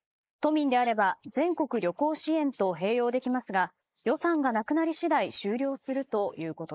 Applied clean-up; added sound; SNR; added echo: neural mask model Resemble Enhance denoiser.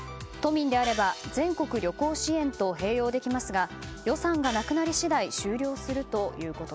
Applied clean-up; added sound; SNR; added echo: none; Gong; 12 dB; none.